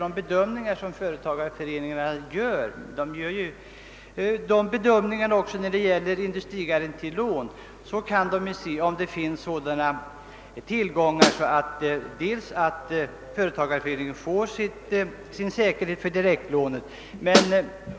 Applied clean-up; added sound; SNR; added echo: none; Snare drum; -4 dB; none.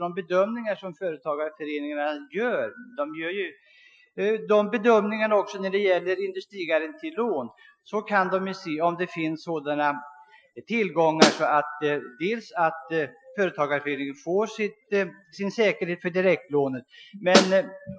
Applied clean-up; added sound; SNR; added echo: classical method Wiener filter.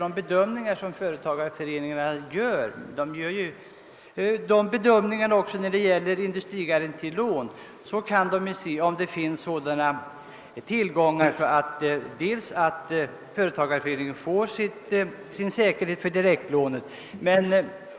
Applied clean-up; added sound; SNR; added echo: neural mask model Resemble Enhance denoiser.